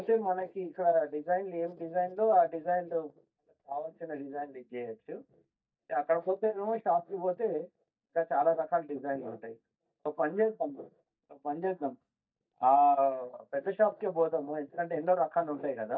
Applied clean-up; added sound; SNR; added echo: neural mask model DeepFilterNet 3.